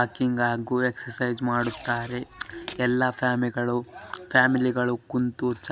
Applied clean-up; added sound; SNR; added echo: none; Packing tape, duct tape; 13 dB; none.